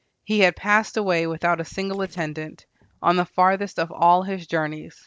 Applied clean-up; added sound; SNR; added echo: neural separator model SepFormer DNS4.